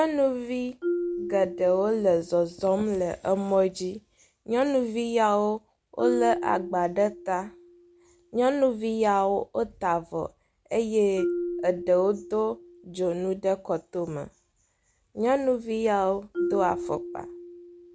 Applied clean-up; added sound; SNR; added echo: none; Marimba, xylophone; 10 dB; none.